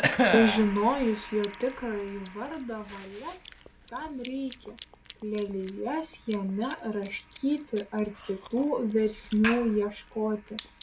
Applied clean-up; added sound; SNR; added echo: none; Chewing, mastication / Cough; 7 dB; none.